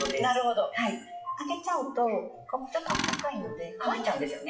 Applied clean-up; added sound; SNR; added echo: classical method WPE with log-MMSE.